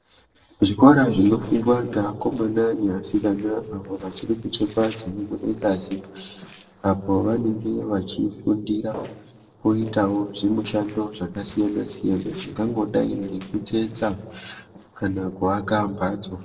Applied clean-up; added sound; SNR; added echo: neural separator model SepFormer DNS4.